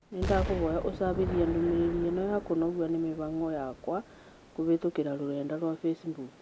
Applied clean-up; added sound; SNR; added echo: none; Explosion; 9 dB; none.